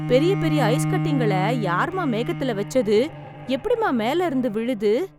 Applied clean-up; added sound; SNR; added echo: none; Bowed string instrument; 5 dB; none.